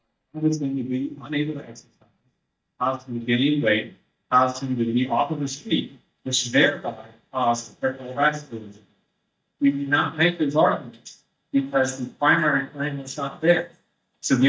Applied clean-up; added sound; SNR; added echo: neural mask model DeepFilterNet 3.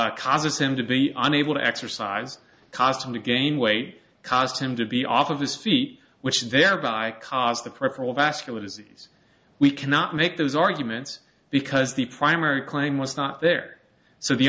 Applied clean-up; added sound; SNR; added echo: none; none; none; none.